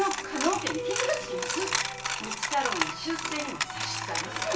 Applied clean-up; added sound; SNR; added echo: none; Coin (dropping); 1 dB; reverberation time 0.5 s.